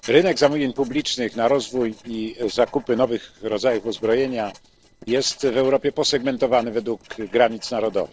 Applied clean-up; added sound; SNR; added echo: neural separator model SepFormer DNS4.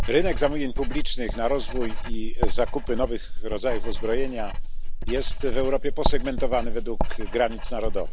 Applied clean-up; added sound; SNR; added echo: none; Writing; -5 dB; none.